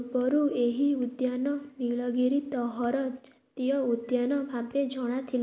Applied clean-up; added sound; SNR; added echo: none; none; none; none.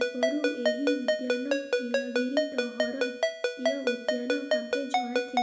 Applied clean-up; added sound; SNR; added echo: none; Ringtone; -5 dB; reverberation time 0.6 s.